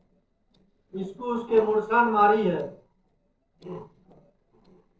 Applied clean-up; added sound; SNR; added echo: neural separator model SepFormer DNS4.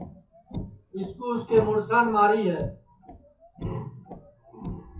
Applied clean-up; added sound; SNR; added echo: classical method WPE with log-MMSE.